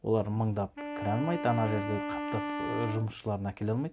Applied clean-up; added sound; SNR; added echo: none; Wind instrument, woodwind instrument; 6 dB; none.